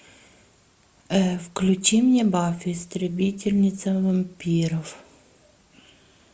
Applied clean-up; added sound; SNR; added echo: none; none; none; none.